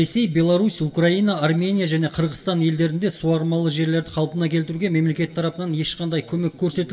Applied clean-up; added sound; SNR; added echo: none; none; none; reverberation time 1.1 s.